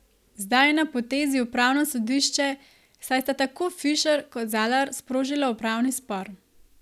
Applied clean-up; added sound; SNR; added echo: none; none; none; none.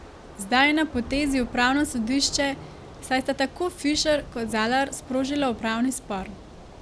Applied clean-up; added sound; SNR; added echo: none; Thunder / Rain; 16 dB; none.